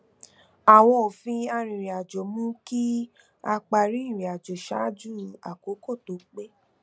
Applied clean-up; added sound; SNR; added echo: none; none; none; none.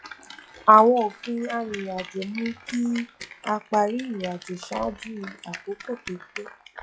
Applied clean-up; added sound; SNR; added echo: classical method log-MMSE.